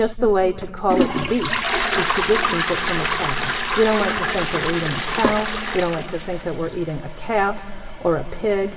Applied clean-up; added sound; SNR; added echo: none; Toilet flush; 2 dB; reverberation time 2.4 s.